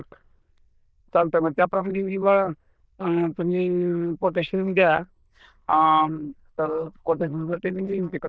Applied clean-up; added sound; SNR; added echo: neural diffusion model UNIVERSE++.